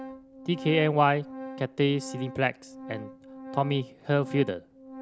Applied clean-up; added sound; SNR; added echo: none; Organ; 13 dB; none.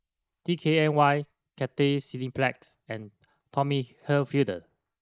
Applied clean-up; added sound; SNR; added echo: neural mask model Resemble Enhance denoiser.